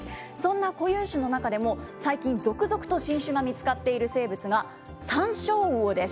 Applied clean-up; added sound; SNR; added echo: none; none; none; none.